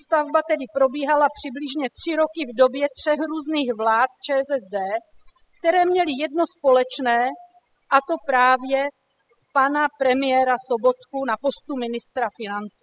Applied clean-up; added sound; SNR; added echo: classical method spectral subtraction.